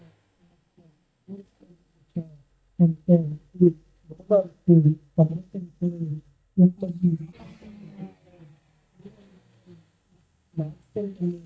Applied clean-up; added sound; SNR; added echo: neural mask model DeepFilterNet 3.